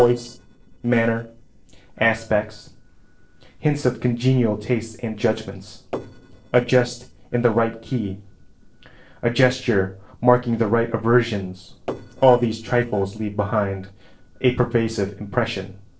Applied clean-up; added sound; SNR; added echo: neural separator model SepFormer DNS4.